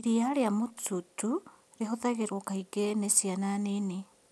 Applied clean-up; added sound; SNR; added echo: none; none; none; none.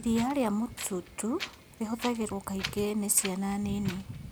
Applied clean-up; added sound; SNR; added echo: none; Wind; 11 dB; none.